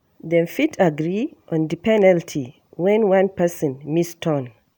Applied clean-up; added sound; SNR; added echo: none; none; none; none.